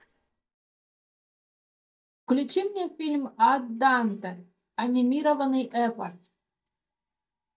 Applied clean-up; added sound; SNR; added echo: neural mask model DeepFilterNet 3.